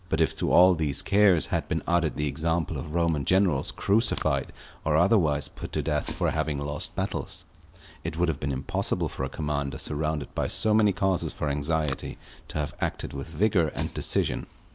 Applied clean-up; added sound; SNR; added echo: none; Fire; 20 dB; none.